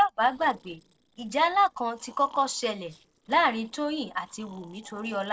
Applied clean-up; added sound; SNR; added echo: neural separator model SepFormer DNS4.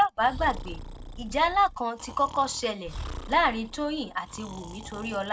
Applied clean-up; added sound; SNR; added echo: none; Breathing; 12 dB; none.